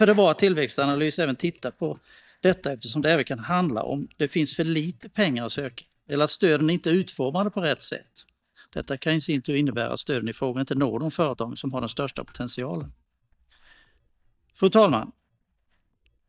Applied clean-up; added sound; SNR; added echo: neural mask model DeepFilterNet 3.